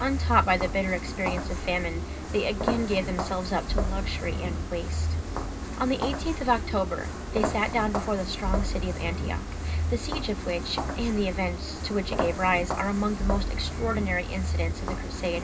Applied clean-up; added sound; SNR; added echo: none; Walk, footsteps; 1 dB; reverberation time 0.2 s.